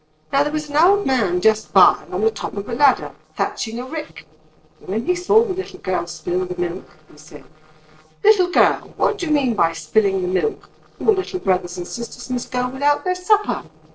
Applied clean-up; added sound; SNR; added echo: neural separator model SepFormer DNS4.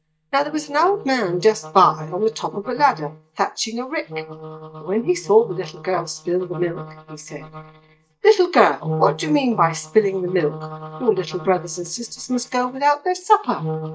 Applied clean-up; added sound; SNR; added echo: neural mask model DeepFilterNet 3.